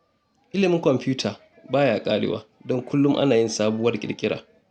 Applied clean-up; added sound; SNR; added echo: none; none; none; none.